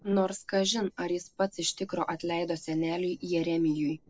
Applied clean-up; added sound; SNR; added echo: neural separator model SepFormer DNS4.